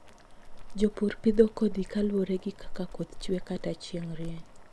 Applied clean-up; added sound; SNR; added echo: none; Boiling; 8 dB; none.